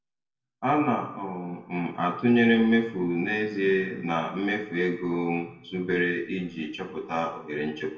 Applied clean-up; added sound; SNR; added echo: none; none; none; reverberation time 0.7 s.